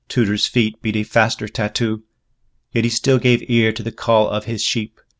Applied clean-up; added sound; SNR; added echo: none; none; none; none.